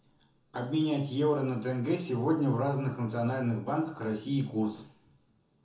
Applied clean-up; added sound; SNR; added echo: none; none; none; reverberation time 0.6 s.